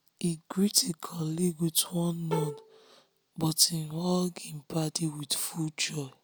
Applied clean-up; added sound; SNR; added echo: none; Bowed string instrument; 8 dB; none.